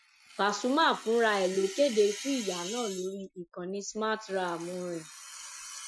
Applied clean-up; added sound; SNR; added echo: classical method Wiener filter.